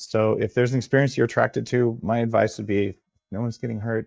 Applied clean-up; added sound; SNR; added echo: neural mask model DeepFilterNet 3.